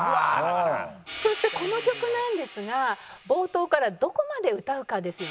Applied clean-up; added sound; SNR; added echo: none; Hi-hat; 13 dB; none.